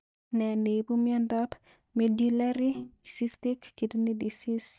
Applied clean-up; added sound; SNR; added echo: neural mask model DeepFilterNet 3.